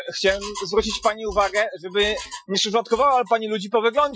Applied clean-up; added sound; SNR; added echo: classical method Wiener filter.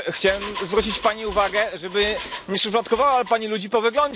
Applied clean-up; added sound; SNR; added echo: none; Engine; 13 dB; none.